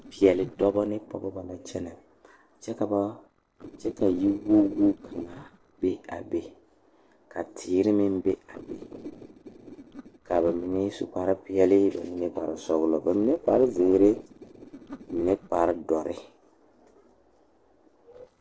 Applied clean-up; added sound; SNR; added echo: neural separator model SepFormer DNS4.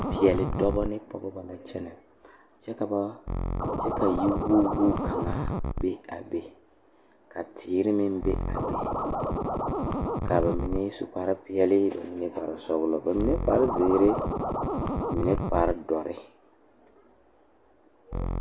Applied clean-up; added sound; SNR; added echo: none; Scratching (performance technique); 3 dB; none.